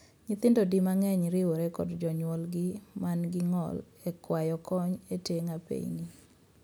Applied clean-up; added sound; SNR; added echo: none; none; none; none.